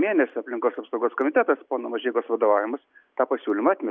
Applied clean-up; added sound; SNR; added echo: none; none; none; none.